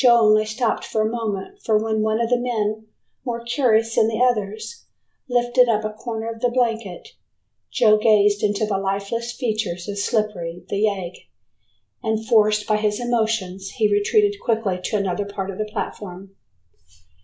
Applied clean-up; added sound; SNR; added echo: none; none; none; none.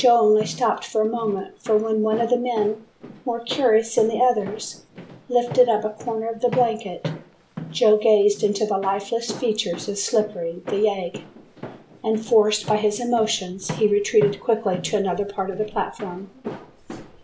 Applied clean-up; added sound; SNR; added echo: none; Walk, footsteps; 15 dB; none.